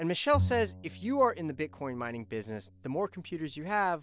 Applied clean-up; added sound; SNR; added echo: none; Bowed string instrument; 8 dB; none.